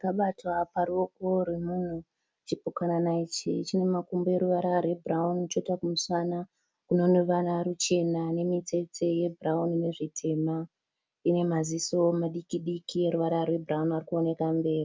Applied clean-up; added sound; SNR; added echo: none; none; none; none.